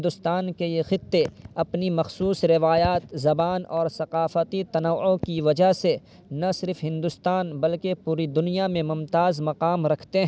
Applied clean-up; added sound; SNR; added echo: none; none; none; none.